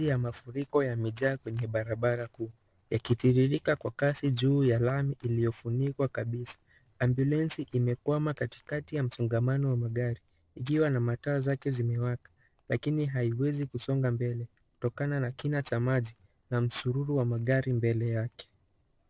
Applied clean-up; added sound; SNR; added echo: neural separator model SepFormer DNS4.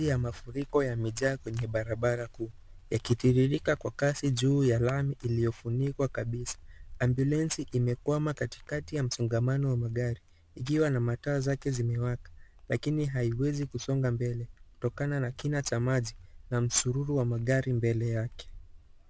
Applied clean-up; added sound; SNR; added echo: none; Bark; 20 dB; none.